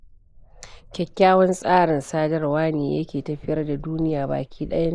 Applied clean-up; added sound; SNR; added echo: neural mask model Resemble Enhance denoiser.